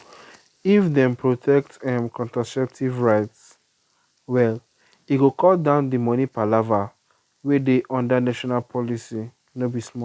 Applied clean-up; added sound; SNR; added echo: none; none; none; none.